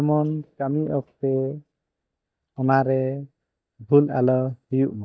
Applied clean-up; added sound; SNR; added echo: neural mask model DeepFilterNet 3.